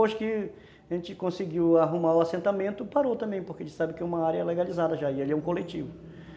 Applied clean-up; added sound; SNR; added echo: none; none; none; none.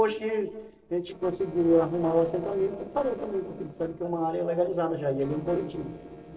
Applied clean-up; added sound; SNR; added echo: neural separator model SepFormer DNS4.